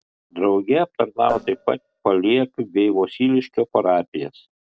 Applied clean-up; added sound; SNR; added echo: neural separator model SepFormer DNS4.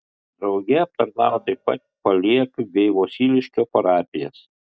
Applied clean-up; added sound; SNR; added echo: neural mask model DeepFilterNet 3.